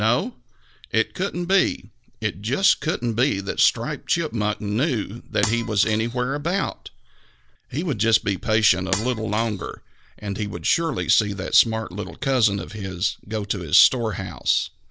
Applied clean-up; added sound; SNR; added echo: none; Shatter; 10 dB; none.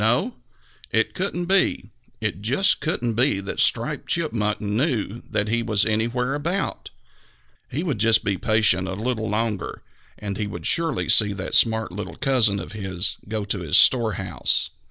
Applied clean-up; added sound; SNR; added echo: none; none; none; none.